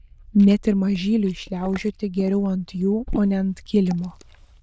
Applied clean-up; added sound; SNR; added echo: neural diffusion model UNIVERSE++.